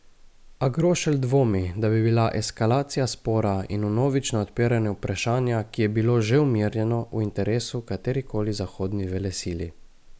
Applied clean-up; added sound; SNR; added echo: none; none; none; none.